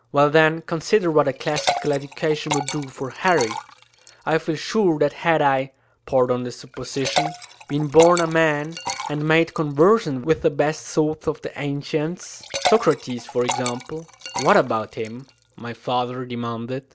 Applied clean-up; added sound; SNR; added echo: none; Liquid; 11 dB; none.